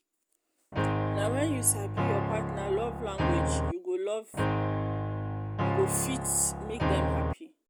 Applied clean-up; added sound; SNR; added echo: none; Piano; -4 dB; none.